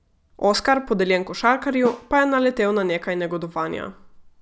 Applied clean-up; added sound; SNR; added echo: none; Snare drum; 19 dB; none.